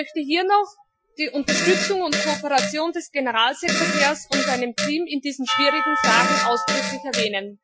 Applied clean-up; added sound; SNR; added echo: classical method Wiener filter.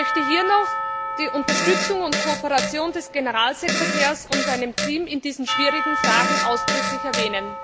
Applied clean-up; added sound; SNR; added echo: none; Church bell / Percussion + Fart; 0 dB; none.